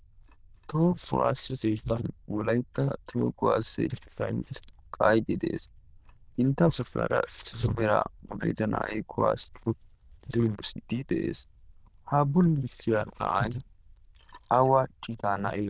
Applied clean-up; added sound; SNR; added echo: neural diffusion model UNIVERSE++.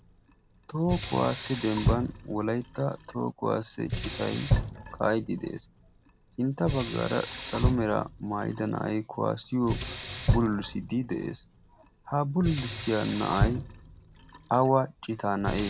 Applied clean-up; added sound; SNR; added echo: none; Sink (filling or washing); 4 dB; none.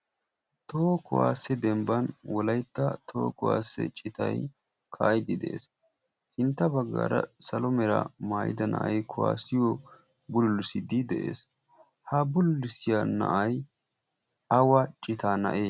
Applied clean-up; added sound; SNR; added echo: none; none; none; none.